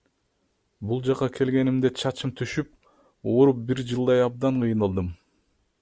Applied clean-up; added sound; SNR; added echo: none; none; none; none.